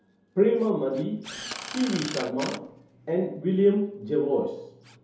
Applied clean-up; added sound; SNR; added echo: none; Drill; 15 dB; reverberation time 2.8 s.